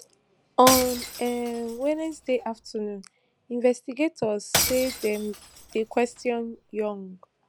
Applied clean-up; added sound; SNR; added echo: none; Shatter / Crushing; 5 dB; none.